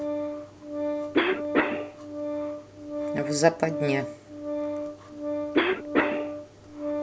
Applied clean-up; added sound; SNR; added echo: none; Cough + Organ; -4 dB; none.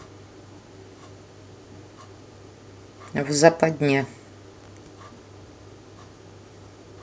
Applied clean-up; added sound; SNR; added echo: none; none; none; none.